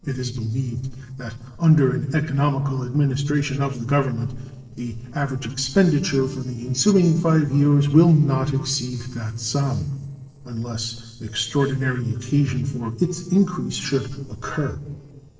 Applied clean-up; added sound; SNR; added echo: neural separator model SepFormer DNS4.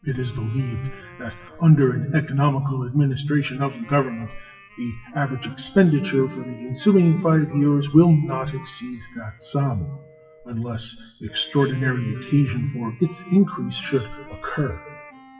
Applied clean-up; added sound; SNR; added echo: classical method WPE with log-MMSE.